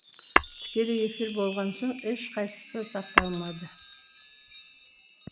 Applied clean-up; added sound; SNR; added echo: none; Chime + Tap / Hammer; -2 dB; none.